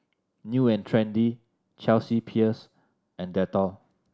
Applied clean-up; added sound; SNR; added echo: none; none; none; none.